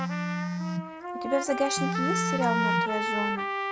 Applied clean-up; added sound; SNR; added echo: none; Telephone + Trumpet; -3 dB; none.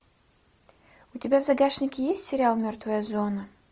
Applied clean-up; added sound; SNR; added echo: none; none; none; none.